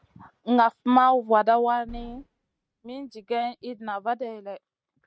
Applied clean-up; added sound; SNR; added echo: neural mask model RNNoise.